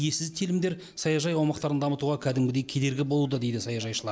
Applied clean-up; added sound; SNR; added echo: none; none; none; none.